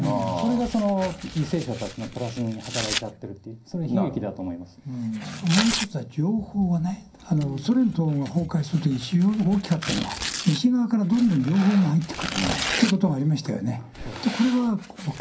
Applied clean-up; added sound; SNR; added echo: none; Tearing; 11 dB; reverberation time 0.3 s.